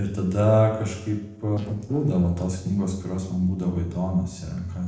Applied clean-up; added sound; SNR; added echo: neural separator model SepFormer DNS4.